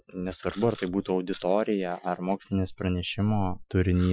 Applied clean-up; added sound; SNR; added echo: classical method Wiener filter.